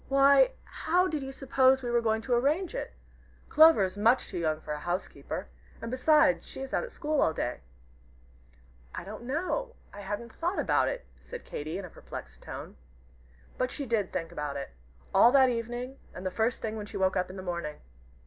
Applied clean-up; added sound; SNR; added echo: none; none; none; none.